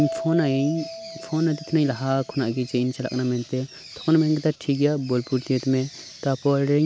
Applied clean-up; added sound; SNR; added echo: none; Keyboard (musical); 16 dB; none.